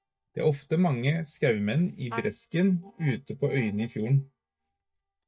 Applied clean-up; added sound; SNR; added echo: neural mask model DeepFilterNet 3.